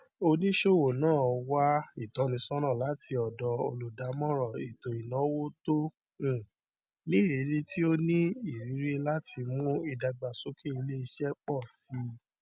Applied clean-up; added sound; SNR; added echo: none; none; none; none.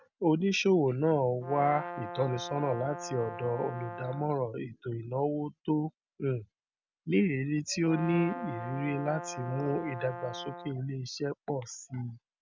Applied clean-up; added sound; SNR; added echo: none; Brass instrument; 10 dB; none.